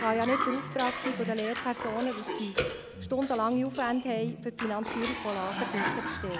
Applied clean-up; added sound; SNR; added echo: none; Cough; 4 dB; none.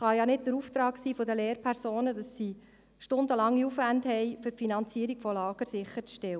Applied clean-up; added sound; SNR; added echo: none; none; none; none.